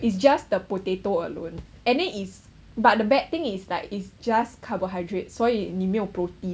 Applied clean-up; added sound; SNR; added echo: none; none; none; none.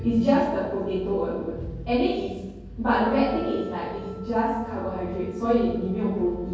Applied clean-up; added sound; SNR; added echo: none; Wind instrument, woodwind instrument; 18 dB; reverberation time 1.3 s.